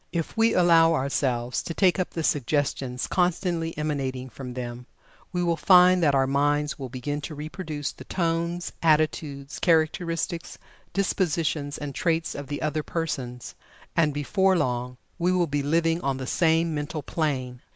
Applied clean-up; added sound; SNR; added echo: none; none; none; none.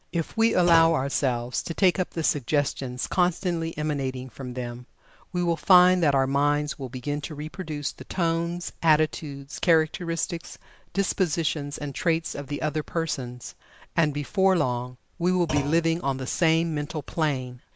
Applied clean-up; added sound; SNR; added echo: none; Thump, thud; 12 dB; none.